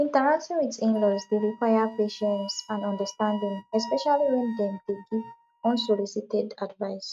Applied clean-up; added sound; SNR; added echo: neural mask model RNNoise.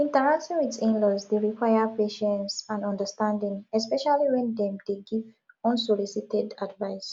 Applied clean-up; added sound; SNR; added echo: none; none; none; none.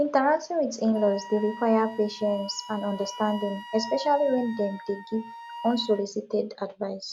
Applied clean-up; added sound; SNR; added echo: none; Wind instrument, woodwind instrument; 16 dB; none.